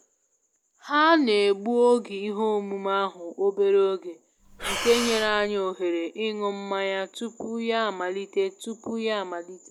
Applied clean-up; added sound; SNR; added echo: none; Breathing; 7 dB; none.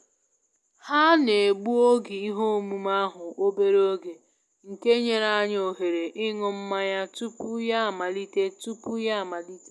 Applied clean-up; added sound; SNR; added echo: none; none; none; none.